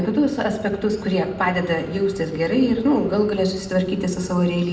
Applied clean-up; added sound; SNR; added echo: none; Fixed-wing aircraft, airplane; 18 dB; reverberation time 0.8 s.